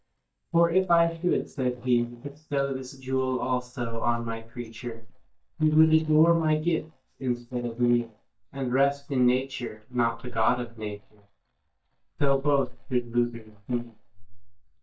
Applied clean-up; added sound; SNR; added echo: neural mask model DeepFilterNet 3.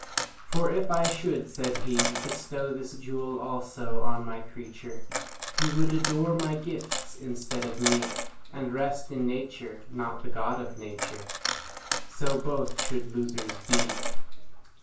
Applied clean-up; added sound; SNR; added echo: none; Coin (dropping); 10 dB; reverberation time 0.3 s.